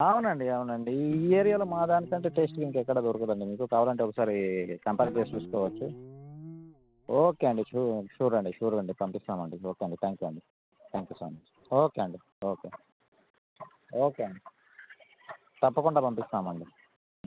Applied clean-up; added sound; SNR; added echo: none; Guitar; 16 dB; none.